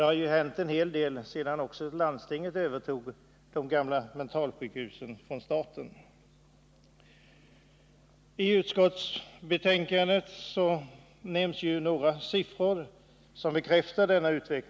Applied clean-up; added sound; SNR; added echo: none; none; none; none.